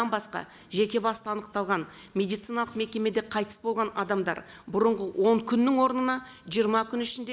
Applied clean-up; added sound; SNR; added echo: none; none; none; none.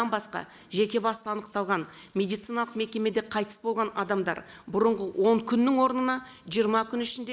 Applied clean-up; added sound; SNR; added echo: neural mask model Resemble Enhance denoiser.